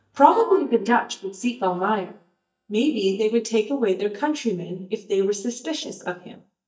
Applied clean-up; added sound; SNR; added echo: neural mask model DeepFilterNet 3.